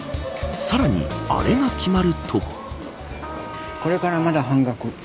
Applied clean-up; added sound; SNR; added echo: none; Trumpet; 14 dB; none.